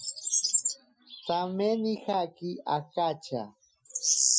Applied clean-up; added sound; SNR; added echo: classical method Wiener filter.